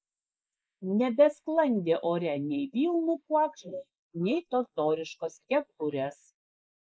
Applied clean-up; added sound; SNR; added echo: neural mask model Resemble Enhance denoiser.